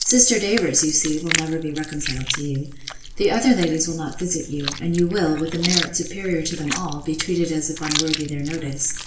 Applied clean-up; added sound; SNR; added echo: none; Chewing, mastication; 7 dB; reverberation time 0.8 s.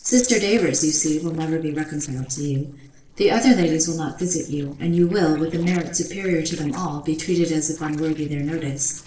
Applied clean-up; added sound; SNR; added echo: neural separator model SepFormer DNS4.